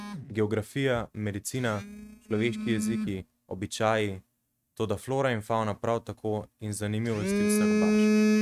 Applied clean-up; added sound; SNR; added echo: neural mask model RNNoise.